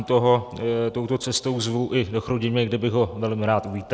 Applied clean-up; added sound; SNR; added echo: none; none; none; none.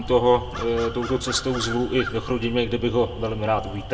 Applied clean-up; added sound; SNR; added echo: none; Crow; 10 dB; reverberation time 0.7 s.